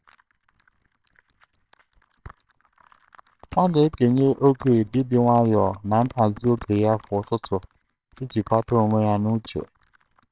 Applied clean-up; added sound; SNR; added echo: neural separator model SepFormer WHAMR!.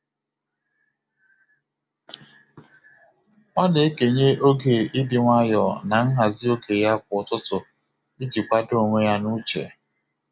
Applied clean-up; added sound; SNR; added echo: none; none; none; none.